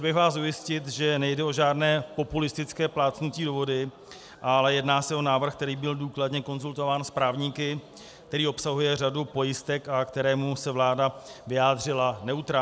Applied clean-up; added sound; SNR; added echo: none; none; none; none.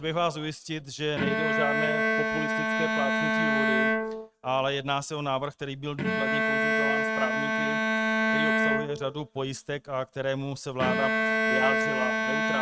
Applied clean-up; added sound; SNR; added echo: neural mask model RNNoise.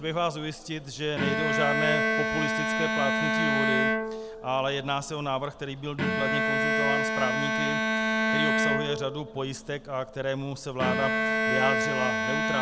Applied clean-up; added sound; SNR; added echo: none; Bowed string instrument; -4 dB; none.